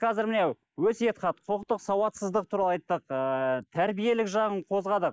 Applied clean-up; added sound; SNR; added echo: neural mask model Resemble Enhance denoiser.